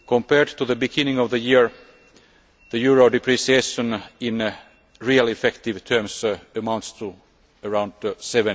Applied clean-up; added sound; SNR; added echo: none; none; none; none.